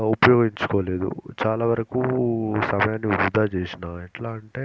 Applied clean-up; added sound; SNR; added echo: none; none; none; none.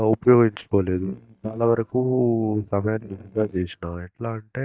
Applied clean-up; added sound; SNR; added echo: neural mask model DeepFilterNet 3.